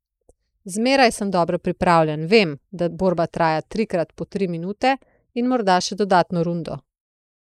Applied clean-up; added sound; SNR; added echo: neural mask model Resemble Enhance denoiser.